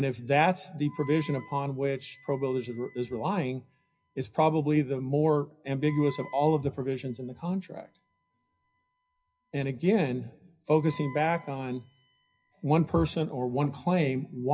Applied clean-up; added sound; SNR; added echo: classical method WPE with log-MMSE.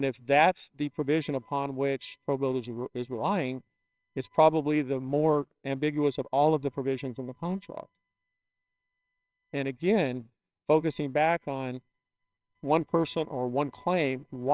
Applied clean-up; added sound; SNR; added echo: neural separator model SepFormer WHAMR!.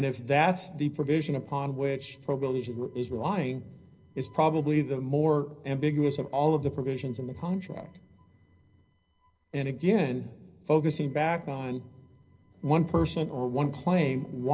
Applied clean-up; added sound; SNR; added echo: neural separator model SepFormer DNS4.